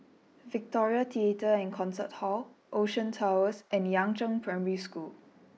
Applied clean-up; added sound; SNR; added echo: neural mask model Resemble Enhance denoiser.